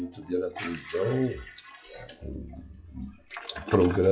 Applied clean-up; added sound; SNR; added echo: classical method log-MMSE.